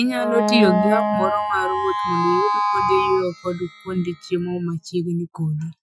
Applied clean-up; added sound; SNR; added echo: classical method Wiener filter.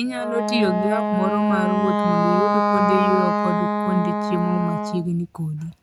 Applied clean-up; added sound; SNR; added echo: none; Wind instrument, woodwind instrument; -2 dB; none.